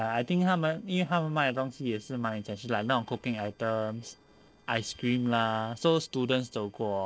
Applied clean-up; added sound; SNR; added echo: neural separator model SepFormer DNS4.